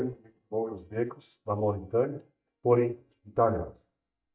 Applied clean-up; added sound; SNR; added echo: neural mask model DeepFilterNet 3.